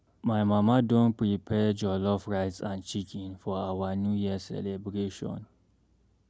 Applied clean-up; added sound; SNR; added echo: none; none; none; none.